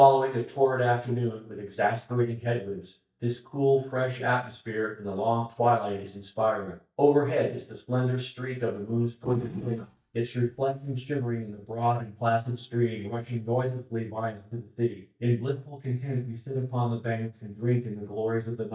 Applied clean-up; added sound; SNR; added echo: neural mask model DeepFilterNet 3.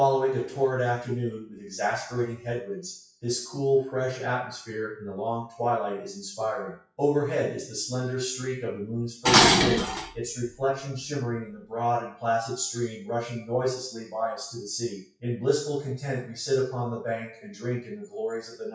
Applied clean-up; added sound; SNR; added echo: classical method WPE with log-MMSE.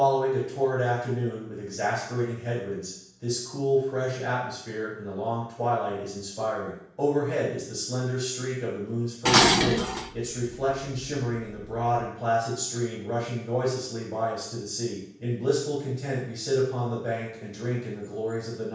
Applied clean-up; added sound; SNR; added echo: none; Dishes, pots, and pans; -2 dB; reverberation time 0.7 s.